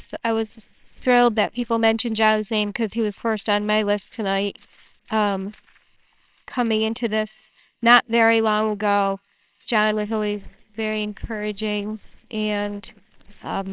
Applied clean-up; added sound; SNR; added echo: neural separator model SepFormer WHAMR!.